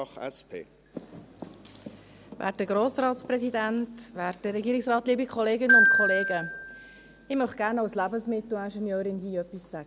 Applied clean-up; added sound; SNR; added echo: none; Glockenspiel; -3 dB; none.